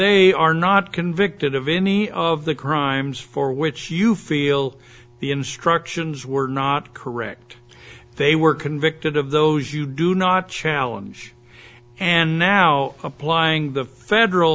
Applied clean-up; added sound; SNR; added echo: none; none; none; none.